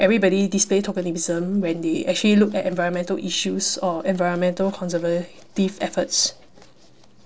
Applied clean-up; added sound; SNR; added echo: neural separator model SepFormer DNS4.